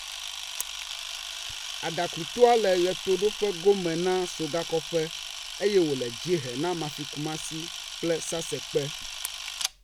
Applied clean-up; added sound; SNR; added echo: none; Camera; 8 dB; none.